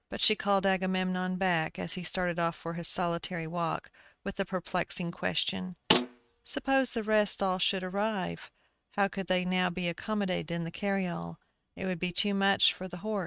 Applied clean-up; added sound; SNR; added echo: neural mask model RNNoise.